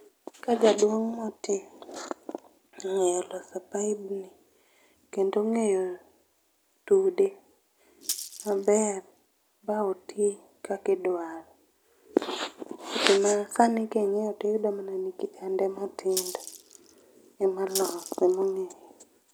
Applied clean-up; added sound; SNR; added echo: none; Rattle (instrument); 11 dB; none.